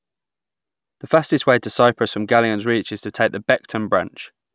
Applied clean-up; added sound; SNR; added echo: none; none; none; none.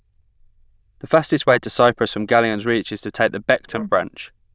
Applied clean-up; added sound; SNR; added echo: neural diffusion model UNIVERSE++.